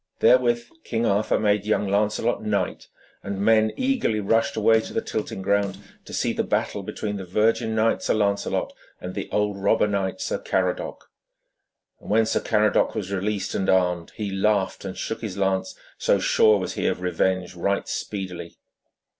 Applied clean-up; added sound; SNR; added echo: none; Bass drum / Snare drum; 19 dB; none.